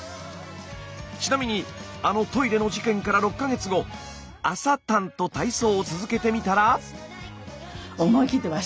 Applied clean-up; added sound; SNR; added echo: none; none; none; none.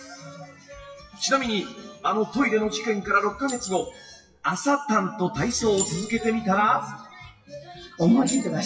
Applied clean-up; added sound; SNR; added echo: classical method WPE with log-MMSE.